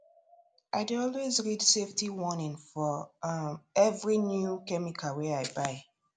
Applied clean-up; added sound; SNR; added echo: none; none; none; none.